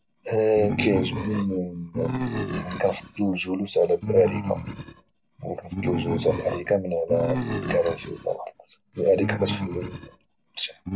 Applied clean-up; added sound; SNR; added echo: none; Animal; 6 dB; none.